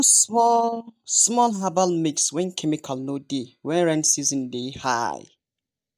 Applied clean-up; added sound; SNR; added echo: neural mask model DeepFilterNet 3.